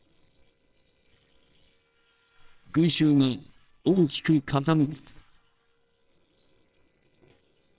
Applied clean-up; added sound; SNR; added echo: neural separator model SepFormer WHAMR!.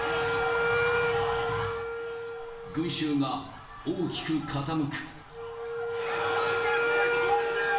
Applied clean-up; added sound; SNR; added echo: none; Wind instrument, woodwind instrument; -1 dB; reverberation time 0.8 s.